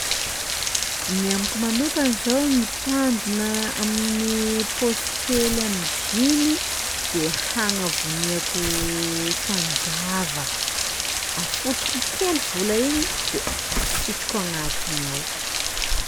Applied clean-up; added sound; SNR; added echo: none; Tearing + Rain; 0 dB; none.